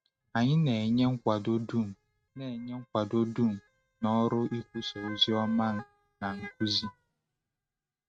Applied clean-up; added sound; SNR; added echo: neural mask model RNNoise.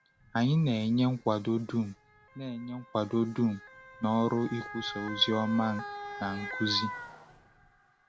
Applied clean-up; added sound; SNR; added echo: none; Motor vehicle (road) / Siren; 13 dB; none.